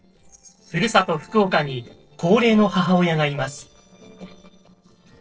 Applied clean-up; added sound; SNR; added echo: neural separator model SepFormer DNS4.